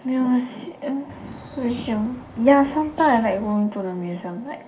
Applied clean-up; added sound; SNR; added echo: none; Bird; 18 dB; reverberation time 0.3 s.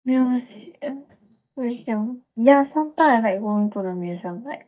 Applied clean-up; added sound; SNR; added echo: neural mask model DeepFilterNet 3.